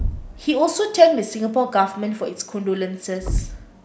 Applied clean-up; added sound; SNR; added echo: none; Thump, thud; 9 dB; none.